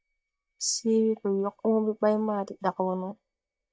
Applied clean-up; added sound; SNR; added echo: neural mask model DeepFilterNet 3.